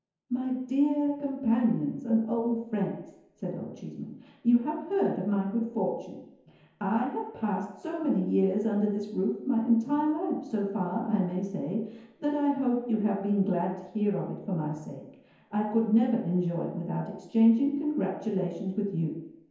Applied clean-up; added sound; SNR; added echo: none; none; none; reverberation time 0.9 s.